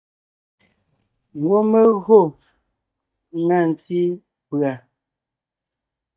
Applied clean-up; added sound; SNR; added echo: neural mask model DeepFilterNet 3.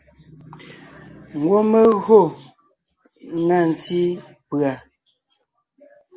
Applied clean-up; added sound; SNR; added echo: none; none; none; none.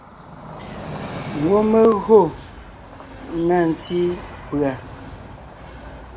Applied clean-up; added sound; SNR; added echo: none; Train; 14 dB; none.